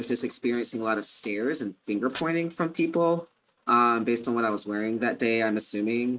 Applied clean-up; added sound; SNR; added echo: neural mask model RNNoise.